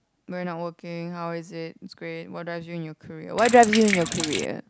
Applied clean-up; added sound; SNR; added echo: none; Sink (filling or washing); 4 dB; none.